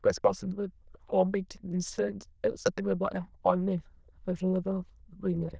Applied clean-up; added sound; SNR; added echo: neural diffusion model UNIVERSE++.